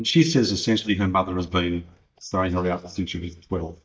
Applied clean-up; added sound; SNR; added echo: neural mask model DeepFilterNet 3.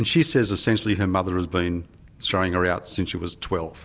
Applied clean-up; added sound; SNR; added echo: none; none; none; none.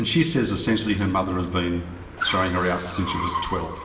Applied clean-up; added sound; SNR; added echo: none; Car; 10 dB; reverberation time 2.2 s.